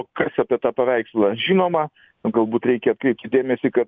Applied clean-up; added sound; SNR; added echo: none; none; none; none.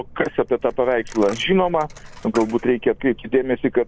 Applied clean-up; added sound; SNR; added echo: none; Coin (dropping); 18 dB; none.